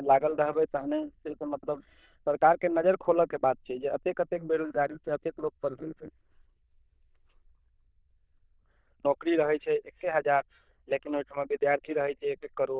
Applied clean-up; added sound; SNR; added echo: neural diffusion model UNIVERSE++.